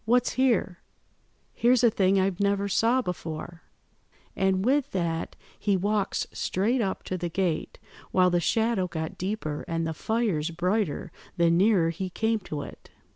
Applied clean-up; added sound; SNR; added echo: none; none; none; none.